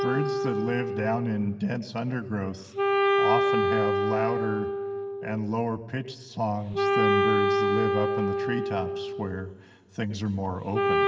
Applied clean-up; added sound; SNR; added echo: none; Wind instrument, woodwind instrument; -3 dB; reverberation time 2.1 s.